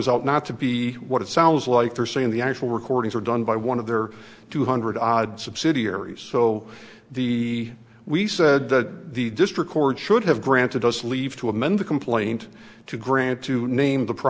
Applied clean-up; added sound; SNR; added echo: none; none; none; none.